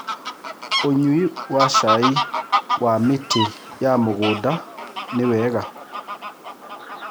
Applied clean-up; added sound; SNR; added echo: none; Fowl; 3 dB; none.